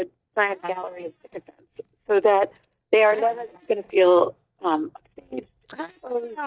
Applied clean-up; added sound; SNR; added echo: neural mask model DeepFilterNet 3.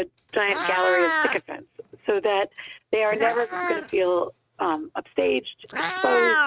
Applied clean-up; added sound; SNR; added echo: neural mask model RNNoise.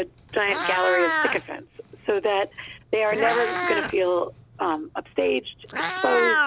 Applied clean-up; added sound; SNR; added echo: none; Meow; 4 dB; none.